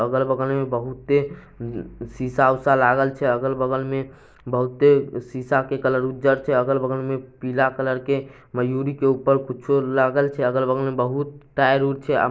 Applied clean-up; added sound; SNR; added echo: none; none; none; none.